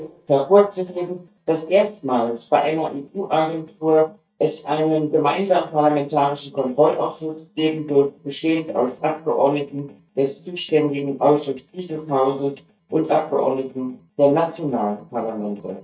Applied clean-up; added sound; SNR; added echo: neural mask model DeepFilterNet 3.